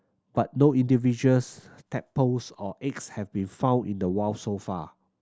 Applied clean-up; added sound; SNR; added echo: none; none; none; none.